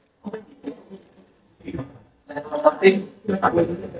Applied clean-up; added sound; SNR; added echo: neural mask model DeepFilterNet 3.